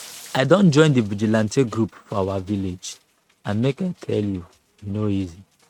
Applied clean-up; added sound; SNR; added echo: neural mask model RNNoise.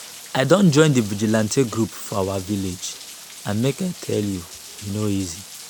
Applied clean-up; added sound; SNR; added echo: none; Rain; 17 dB; none.